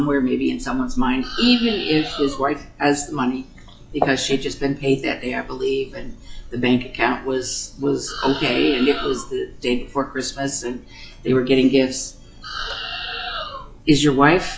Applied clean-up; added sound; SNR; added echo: classical method log-MMSE.